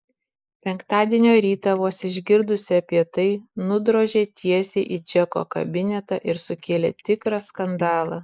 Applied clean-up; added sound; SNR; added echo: neural mask model Resemble Enhance denoiser.